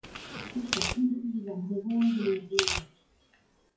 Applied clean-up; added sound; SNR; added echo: classical method WPE with log-MMSE.